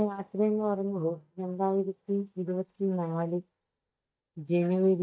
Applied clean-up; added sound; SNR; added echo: neural mask model DeepFilterNet 3.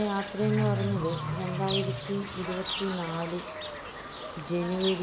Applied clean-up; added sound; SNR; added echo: none; Bird / Fowl; 3 dB; none.